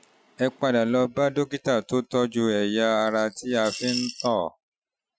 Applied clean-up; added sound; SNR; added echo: classical method Wiener filter.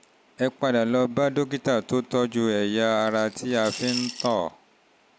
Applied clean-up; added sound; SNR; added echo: none; Coin (dropping) / Glass; 12 dB; none.